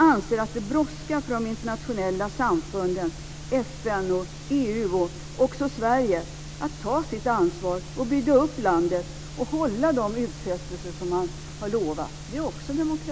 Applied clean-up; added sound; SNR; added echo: none; none; none; none.